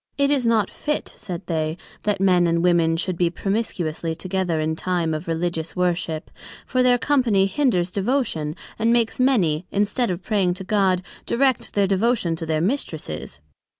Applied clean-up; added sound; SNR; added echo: none; none; none; none.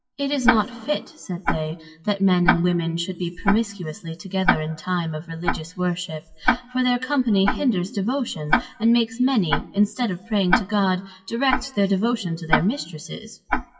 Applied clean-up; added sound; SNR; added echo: classical method WPE with log-MMSE.